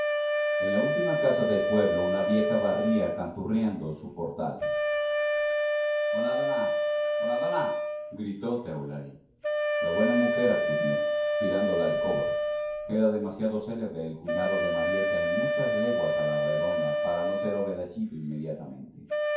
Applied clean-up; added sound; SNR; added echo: none; Wind instrument, woodwind instrument; -3 dB; reverberation time 0.6 s.